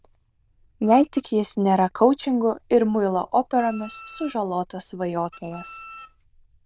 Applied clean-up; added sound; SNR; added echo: neural diffusion model UNIVERSE++.